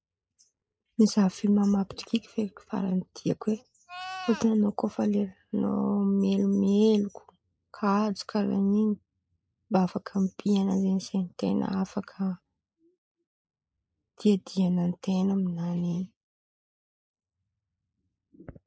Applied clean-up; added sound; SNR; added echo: neural mask model Resemble Enhance denoiser.